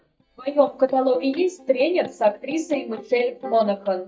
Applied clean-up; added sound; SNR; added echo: neural mask model DeepFilterNet 3.